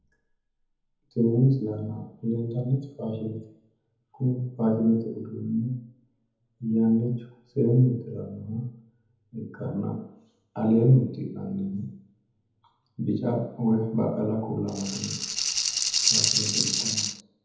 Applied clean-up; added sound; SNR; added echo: none; Rattle (instrument); -1 dB; reverberation time 1.0 s.